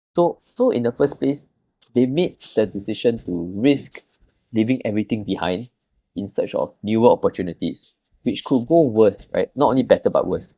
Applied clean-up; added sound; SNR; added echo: neural mask model DeepFilterNet 3.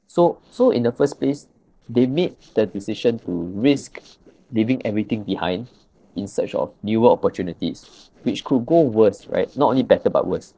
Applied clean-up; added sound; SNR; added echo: neural separator model SepFormer DNS4.